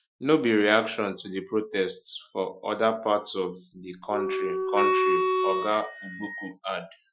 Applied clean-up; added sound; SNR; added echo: classical method Wiener filter.